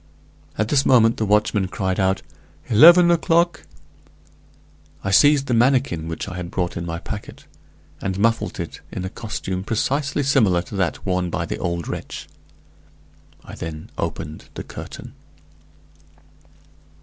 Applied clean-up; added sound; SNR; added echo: none; none; none; none.